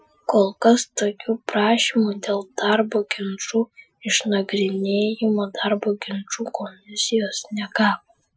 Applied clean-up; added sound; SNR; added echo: classical method Wiener filter.